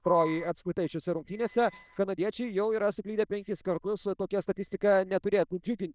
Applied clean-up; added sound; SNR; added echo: neural diffusion model UNIVERSE++.